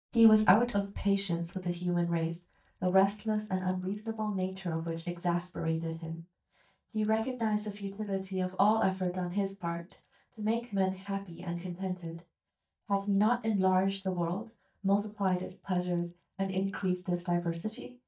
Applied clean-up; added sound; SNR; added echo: neural mask model DeepFilterNet 3.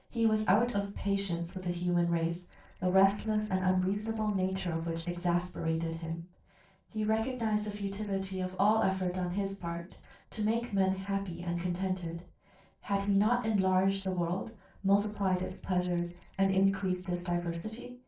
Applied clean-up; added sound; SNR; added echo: neural separator model SepFormer DNS4.